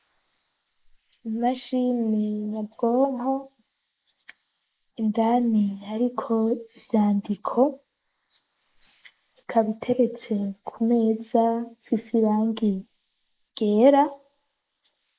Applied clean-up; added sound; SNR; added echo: neural mask model Resemble Enhance denoiser.